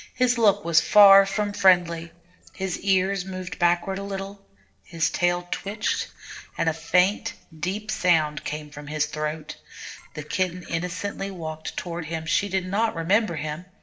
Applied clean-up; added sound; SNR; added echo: neural separator model SepFormer DNS4.